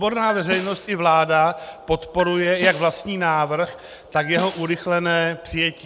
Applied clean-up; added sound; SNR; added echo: none; Snare drum + Marimba, xylophone; 13 dB; none.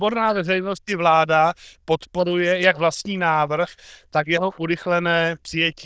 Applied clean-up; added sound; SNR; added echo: neural diffusion model UNIVERSE++.